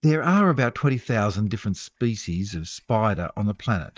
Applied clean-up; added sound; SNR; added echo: neural mask model DeepFilterNet 3.